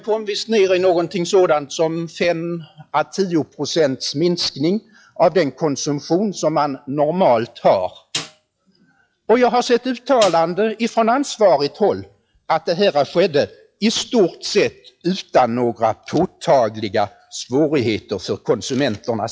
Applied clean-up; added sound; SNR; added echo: classical method log-MMSE.